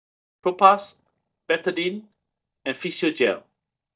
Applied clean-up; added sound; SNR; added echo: neural mask model DeepFilterNet 3.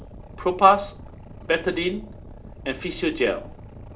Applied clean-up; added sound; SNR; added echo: none; Boat, Water vehicle; 16 dB; none.